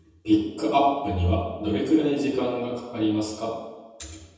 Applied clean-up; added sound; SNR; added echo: none; none; none; reverberation time 1.1 s.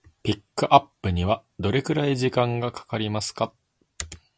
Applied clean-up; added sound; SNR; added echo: none; none; none; none.